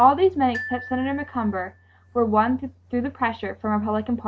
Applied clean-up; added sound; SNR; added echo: none; Glockenspiel; 15 dB; none.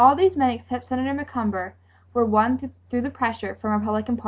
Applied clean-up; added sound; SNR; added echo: none; none; none; none.